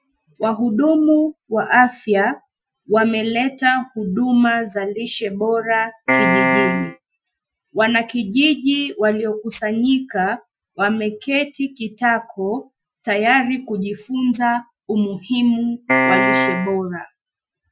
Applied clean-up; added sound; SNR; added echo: classical method Wiener filter.